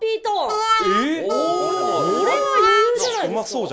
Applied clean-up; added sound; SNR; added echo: none; Harmonica; 0 dB; none.